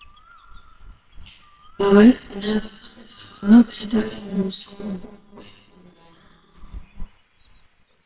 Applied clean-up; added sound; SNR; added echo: neural separator model SepFormer WHAMR!.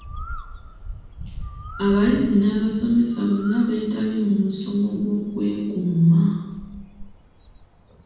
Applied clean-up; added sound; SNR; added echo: none; Bird; 16 dB; reverberation time 1.2 s.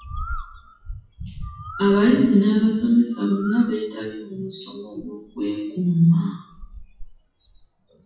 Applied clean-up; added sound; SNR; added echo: classical method WPE with log-MMSE.